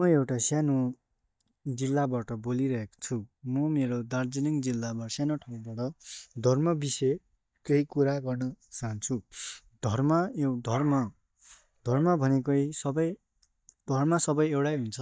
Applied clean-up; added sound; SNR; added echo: neural mask model DeepFilterNet 3.